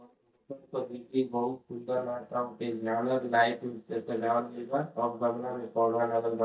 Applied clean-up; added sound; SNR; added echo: neural mask model DeepFilterNet 3.